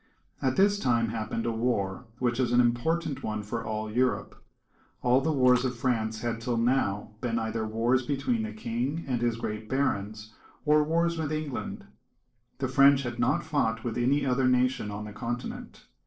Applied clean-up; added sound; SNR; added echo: neural separator model SepFormer DNS4.